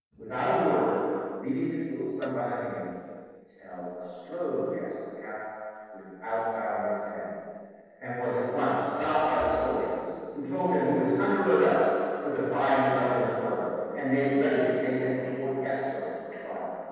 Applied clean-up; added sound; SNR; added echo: neural separator model SepFormer DNS4.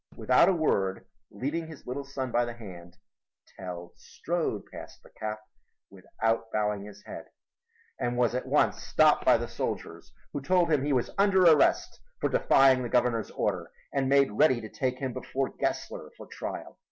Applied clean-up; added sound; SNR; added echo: none; none; none; none.